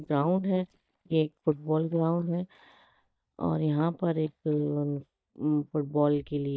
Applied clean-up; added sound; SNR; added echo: neural mask model DeepFilterNet 3.